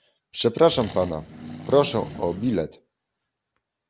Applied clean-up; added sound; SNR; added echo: none; Accelerating, revving, vroom; 13 dB; none.